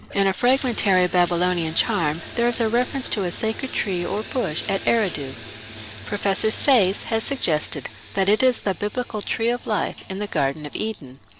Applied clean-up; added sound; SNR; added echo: none; Bathtub (filling or washing) / Water tap, faucet; 14 dB; none.